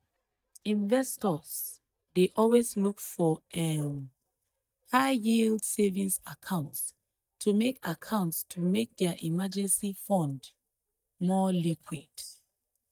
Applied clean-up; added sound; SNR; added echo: neural mask model DeepFilterNet 3.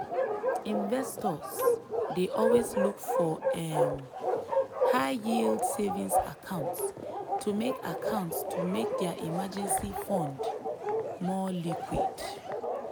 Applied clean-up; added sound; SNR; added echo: none; Bark; -2 dB; none.